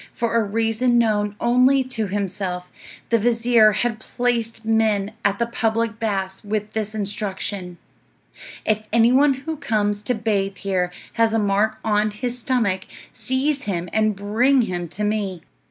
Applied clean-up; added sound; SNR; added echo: none; none; none; none.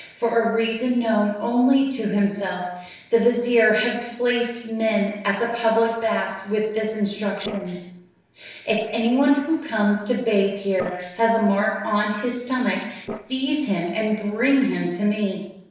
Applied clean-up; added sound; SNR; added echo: neural separator model SepFormer DNS4.